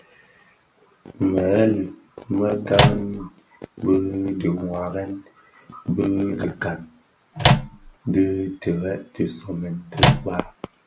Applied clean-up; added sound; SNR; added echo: none; Microwave oven; -5 dB; none.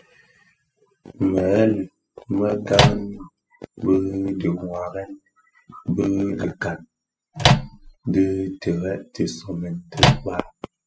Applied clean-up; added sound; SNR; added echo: classical method spectral subtraction.